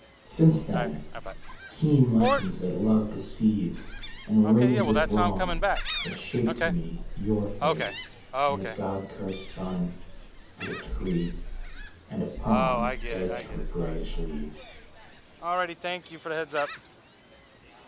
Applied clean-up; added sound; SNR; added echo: none; Gull, seagull; 5 dB; reverberation time 0.7 s.